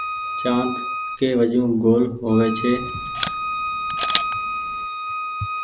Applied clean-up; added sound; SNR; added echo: none; Camera + Bowed string instrument; 4 dB; none.